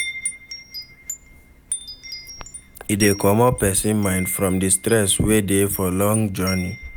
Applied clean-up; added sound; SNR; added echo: none; Wind chime; 13 dB; none.